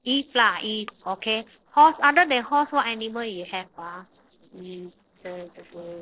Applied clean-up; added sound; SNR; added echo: neural separator model SepFormer DNS4.